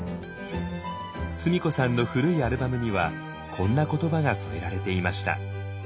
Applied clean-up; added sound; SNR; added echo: none; none; none; none.